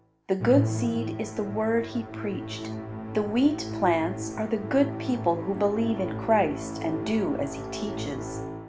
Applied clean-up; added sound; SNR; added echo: none; Musical instrument; 6 dB; none.